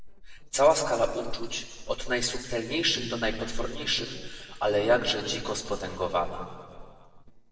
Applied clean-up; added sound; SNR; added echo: neural separator model SepFormer DNS4.